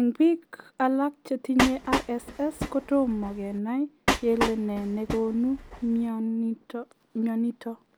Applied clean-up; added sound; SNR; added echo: none; Train; 4 dB; none.